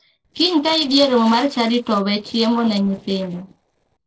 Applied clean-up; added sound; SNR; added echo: neural separator model SepFormer DNS4.